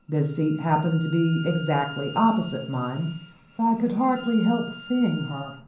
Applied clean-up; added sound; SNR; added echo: none; Bowed string instrument; 17 dB; reverberation time 0.6 s.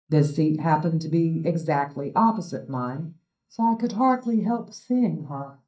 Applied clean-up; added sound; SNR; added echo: neural mask model DeepFilterNet 3.